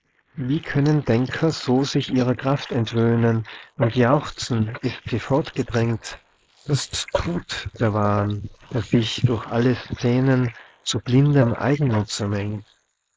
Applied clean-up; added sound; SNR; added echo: neural mask model Resemble Enhance denoiser.